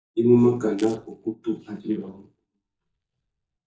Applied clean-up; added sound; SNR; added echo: neural mask model DeepFilterNet 3.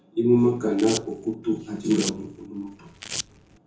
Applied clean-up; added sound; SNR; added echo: none; Domestic sounds, home sounds; 12 dB; reverberation time 0.6 s.